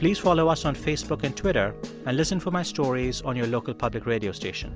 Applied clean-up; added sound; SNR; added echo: none; none; none; none.